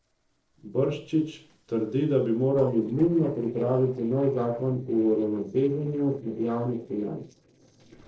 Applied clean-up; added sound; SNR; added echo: neural separator model SepFormer DNS4.